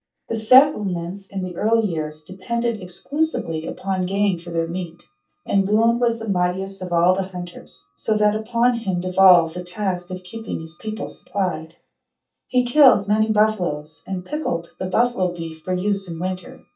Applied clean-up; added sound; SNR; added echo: neural mask model DeepFilterNet 3.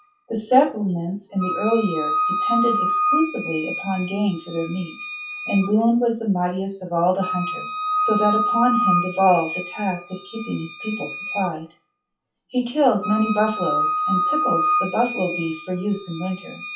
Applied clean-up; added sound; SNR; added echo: classical method WPE with log-MMSE.